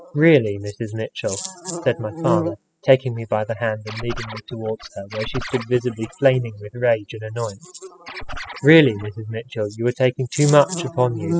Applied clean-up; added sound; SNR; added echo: classical method spectral subtraction.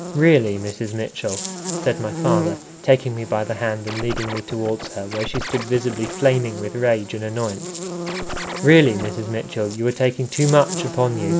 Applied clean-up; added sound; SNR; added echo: none; Scratching (performance technique) + Buzz; 8 dB; none.